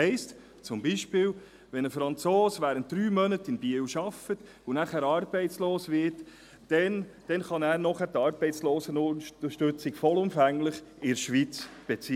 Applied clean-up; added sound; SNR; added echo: none; none; none; none.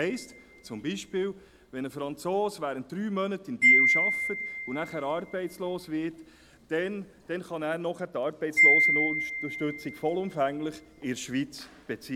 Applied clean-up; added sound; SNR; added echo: none; Wind chime; -2 dB; none.